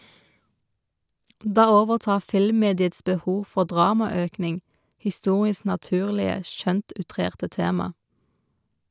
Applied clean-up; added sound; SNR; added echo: none; none; none; none.